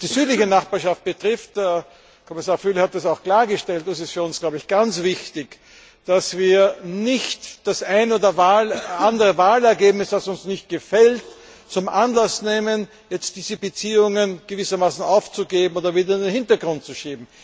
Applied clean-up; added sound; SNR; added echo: none; Cough; 17 dB; none.